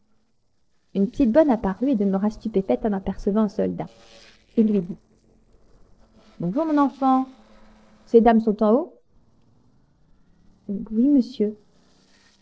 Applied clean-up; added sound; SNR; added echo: neural separator model SepFormer DNS4.